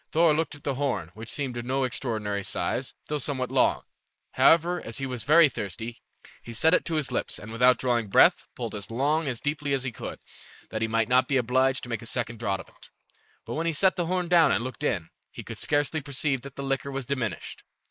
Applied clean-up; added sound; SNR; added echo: neural mask model Resemble Enhance denoiser.